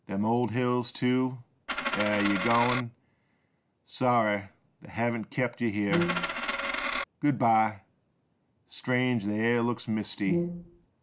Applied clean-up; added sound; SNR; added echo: none; Coin (dropping) + Brass instrument; 0 dB; none.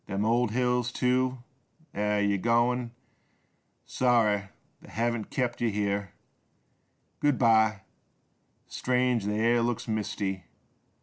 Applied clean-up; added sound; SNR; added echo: none; none; none; none.